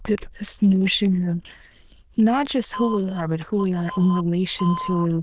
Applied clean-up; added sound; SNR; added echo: neural diffusion model UNIVERSE++.